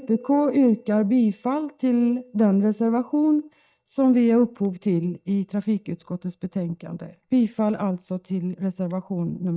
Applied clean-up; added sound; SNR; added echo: neural mask model DeepFilterNet 3.